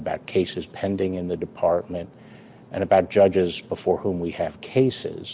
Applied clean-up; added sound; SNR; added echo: none; none; none; none.